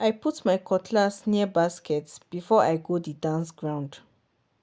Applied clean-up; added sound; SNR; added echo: none; none; none; none.